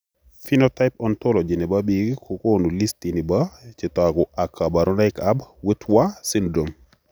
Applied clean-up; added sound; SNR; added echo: none; none; none; none.